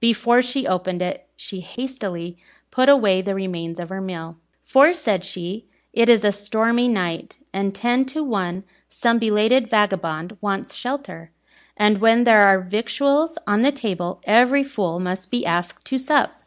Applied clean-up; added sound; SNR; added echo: none; none; none; none.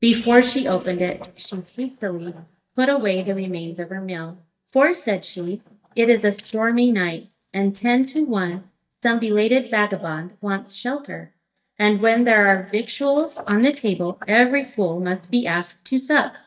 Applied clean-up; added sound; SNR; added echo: neural mask model DeepFilterNet 3.